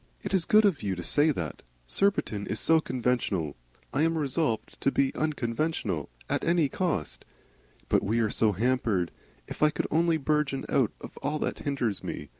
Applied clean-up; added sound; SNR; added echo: none; none; none; none.